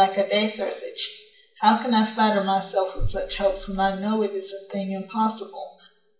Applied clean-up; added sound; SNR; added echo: none; none; none; reverberation time 0.5 s.